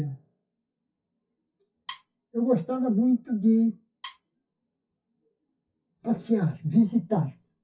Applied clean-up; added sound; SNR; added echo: classical method WPE with log-MMSE.